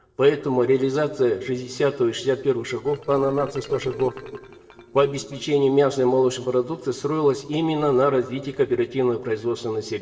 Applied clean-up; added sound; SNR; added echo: neural separator model SepFormer DNS4.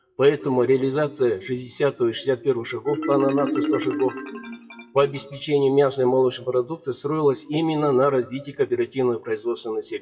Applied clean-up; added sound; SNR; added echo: classical method WPE with log-MMSE.